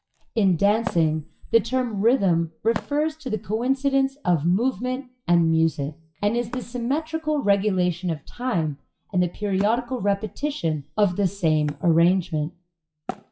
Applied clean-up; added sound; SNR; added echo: classical method WPE with log-MMSE.